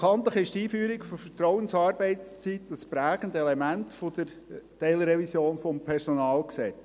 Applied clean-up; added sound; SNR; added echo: none; none; none; none.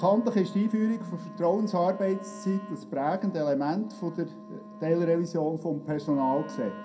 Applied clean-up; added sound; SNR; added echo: none; Wind instrument, woodwind instrument; 16 dB; reverberation time 0.2 s.